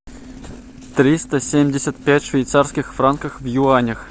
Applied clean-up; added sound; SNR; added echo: none; none; none; none.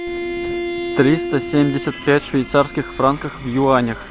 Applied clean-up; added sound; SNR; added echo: none; Bowed string instrument; 9 dB; none.